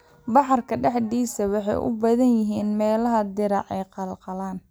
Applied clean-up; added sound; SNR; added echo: none; none; none; none.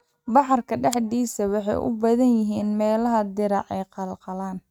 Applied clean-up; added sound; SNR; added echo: neural mask model RNNoise.